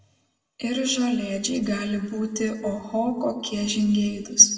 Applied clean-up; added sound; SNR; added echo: none; none; none; reverberation time 1.5 s.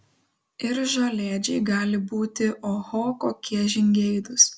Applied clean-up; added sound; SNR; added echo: none; none; none; none.